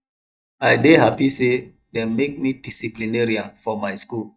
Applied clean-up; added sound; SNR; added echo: neural mask model DeepFilterNet 3.